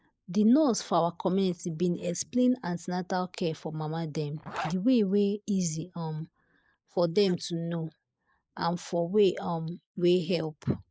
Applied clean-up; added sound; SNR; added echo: neural mask model Resemble Enhance denoiser.